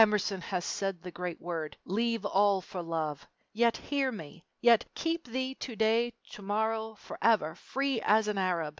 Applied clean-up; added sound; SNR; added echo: none; none; none; none.